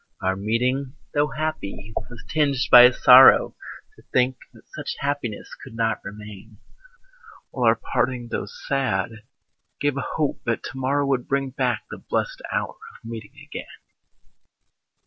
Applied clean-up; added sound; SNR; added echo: none; none; none; none.